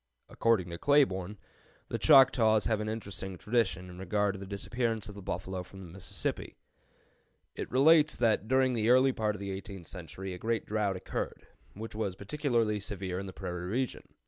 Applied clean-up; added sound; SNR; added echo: none; none; none; none.